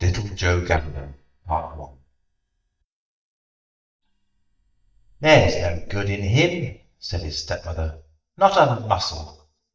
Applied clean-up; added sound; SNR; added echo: neural mask model DeepFilterNet 3.